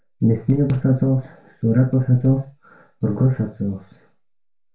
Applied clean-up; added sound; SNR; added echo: none; none; none; reverberation time 0.3 s.